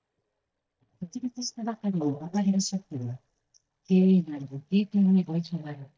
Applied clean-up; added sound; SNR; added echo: neural mask model DeepFilterNet 3.